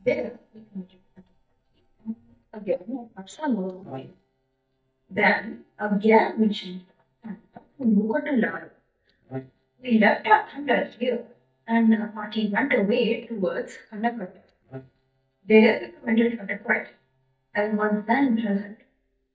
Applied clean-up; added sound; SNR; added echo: neural mask model DeepFilterNet 3.